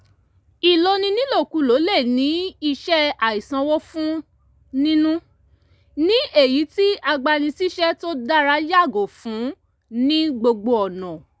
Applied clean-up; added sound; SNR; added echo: none; none; none; none.